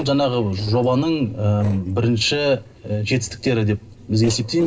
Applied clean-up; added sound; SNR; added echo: neural separator model SepFormer DNS4.